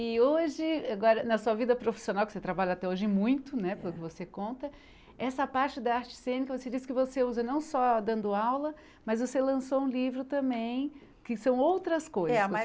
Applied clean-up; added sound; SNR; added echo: none; none; none; none.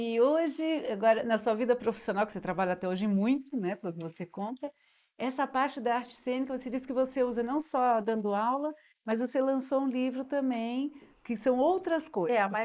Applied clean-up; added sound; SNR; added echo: neural mask model Resemble Enhance denoiser.